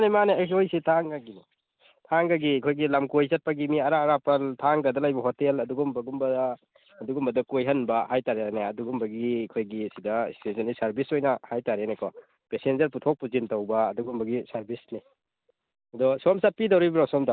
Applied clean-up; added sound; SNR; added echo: none; none; none; none.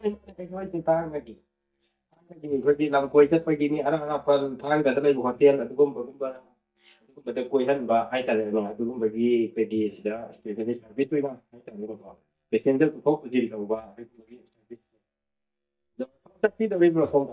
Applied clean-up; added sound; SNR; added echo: neural mask model DeepFilterNet 3.